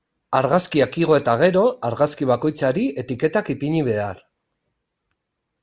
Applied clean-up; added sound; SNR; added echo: none; none; none; none.